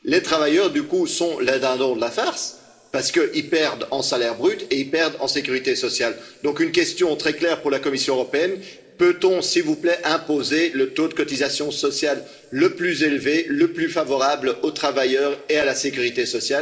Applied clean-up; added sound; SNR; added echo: none; none; none; reverberation time 2.7 s.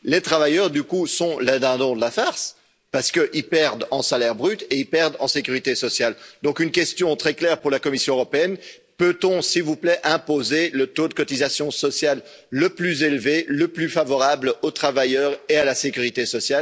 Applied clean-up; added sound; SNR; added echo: none; none; none; none.